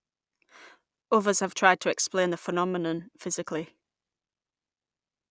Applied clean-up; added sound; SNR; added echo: none; none; none; none.